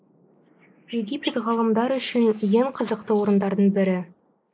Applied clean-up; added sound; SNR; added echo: neural mask model Resemble Enhance denoiser.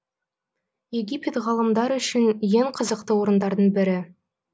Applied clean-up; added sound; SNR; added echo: none; none; none; none.